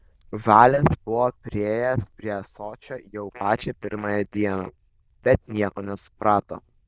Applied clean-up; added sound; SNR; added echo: neural diffusion model UNIVERSE++.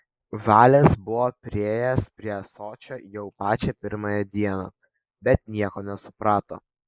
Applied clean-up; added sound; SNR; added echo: neural mask model Resemble Enhance denoiser.